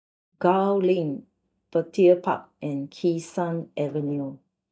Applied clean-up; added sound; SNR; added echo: neural mask model DeepFilterNet 3.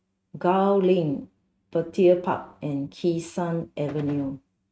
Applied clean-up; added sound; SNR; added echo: neural mask model RNNoise.